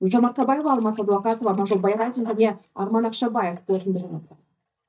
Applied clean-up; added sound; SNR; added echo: neural mask model DeepFilterNet 3.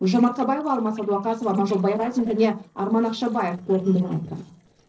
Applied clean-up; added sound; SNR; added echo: neural separator model SepFormer DNS4.